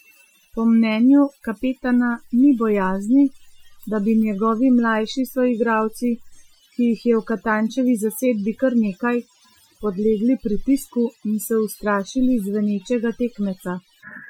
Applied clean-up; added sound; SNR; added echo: classical method Wiener filter.